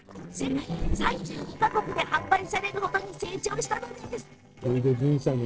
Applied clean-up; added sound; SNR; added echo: neural separator model SepFormer DNS4.